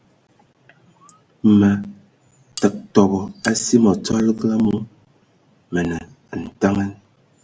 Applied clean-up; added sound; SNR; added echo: none; Cutlery, silverware; 18 dB; none.